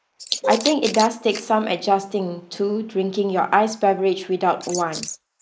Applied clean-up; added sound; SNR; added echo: neural mask model Resemble Enhance denoiser.